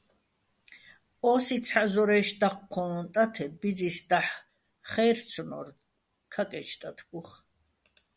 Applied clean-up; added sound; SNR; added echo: none; none; none; none.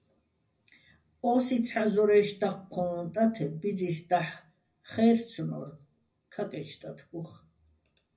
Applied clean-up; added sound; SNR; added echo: none; none; none; reverberation time 0.4 s.